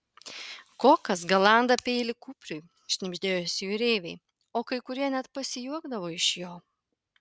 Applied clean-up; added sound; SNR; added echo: none; none; none; none.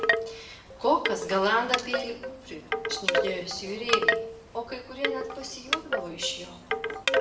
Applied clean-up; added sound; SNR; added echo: none; Wind chime / Wood; -1 dB; reverberation time 0.7 s.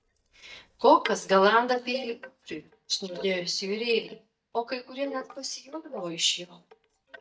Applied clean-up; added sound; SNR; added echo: neural mask model DeepFilterNet 3.